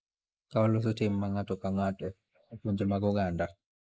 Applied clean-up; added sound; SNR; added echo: neural mask model Resemble Enhance denoiser.